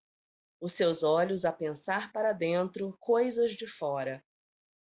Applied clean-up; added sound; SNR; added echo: none; none; none; none.